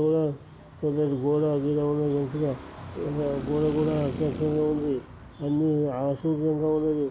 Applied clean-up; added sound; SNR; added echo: none; Traffic noise, roadway noise; 14 dB; none.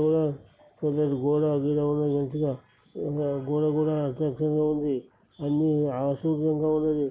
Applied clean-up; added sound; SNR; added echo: none; none; none; none.